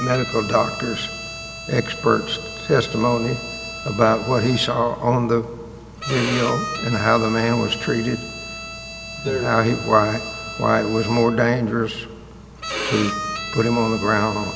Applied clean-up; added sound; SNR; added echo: none; Bowed string instrument; 10 dB; none.